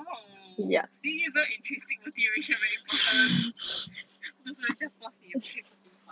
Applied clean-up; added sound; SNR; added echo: none; none; none; none.